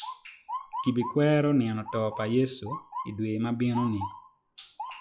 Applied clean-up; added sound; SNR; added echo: classical method log-MMSE.